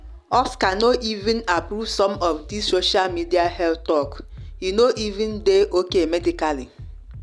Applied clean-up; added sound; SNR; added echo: none; Bass drum; 16 dB; none.